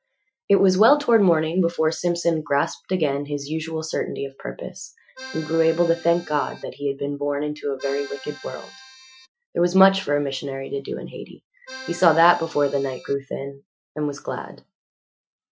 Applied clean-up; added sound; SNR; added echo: classical method Wiener filter.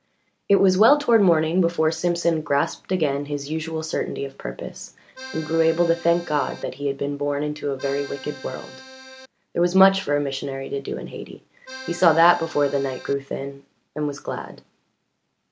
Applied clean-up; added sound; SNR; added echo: none; Accordion; 16 dB; none.